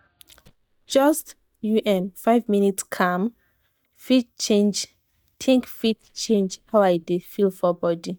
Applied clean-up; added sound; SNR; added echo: neural mask model DeepFilterNet 3.